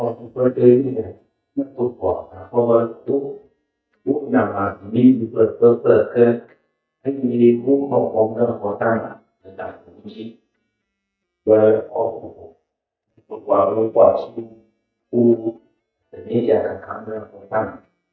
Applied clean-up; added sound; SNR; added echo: neural mask model DeepFilterNet 3.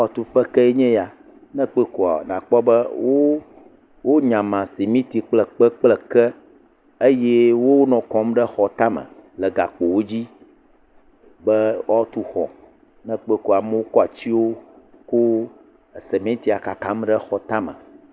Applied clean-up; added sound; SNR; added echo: none; none; none; none.